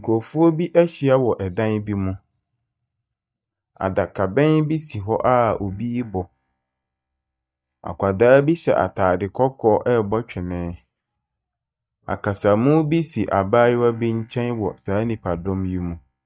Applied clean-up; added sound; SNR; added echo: neural mask model DeepFilterNet 3.